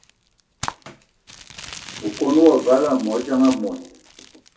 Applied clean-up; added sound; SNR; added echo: none; Crumpling, crinkling; 17 dB; reverberation time 0.3 s.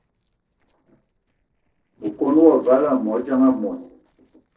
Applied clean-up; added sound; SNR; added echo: neural separator model SepFormer DNS4.